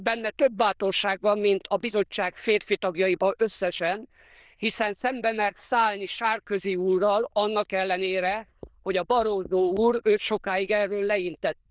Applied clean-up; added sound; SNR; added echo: neural diffusion model UNIVERSE++.